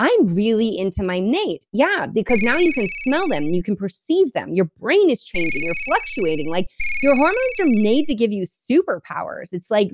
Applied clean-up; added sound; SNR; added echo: none; Ringtone; 3 dB; none.